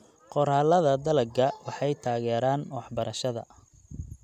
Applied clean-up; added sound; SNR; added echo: none; none; none; none.